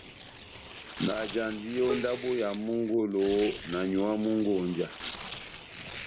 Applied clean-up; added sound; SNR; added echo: none; Tearing + Bowed string instrument; 9 dB; none.